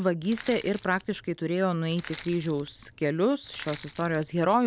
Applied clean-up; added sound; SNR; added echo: none; Crushing; 19 dB; none.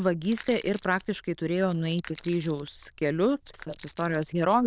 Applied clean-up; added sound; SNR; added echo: neural diffusion model UNIVERSE++.